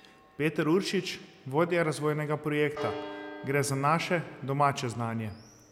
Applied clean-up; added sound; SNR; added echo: none; Church bell; 15 dB; none.